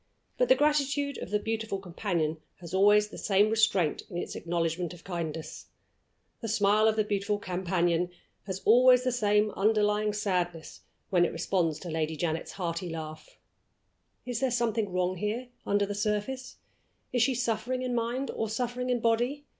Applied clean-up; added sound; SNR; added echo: none; none; none; none.